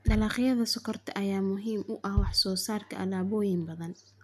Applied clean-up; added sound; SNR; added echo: none; Bass drum; 6 dB; none.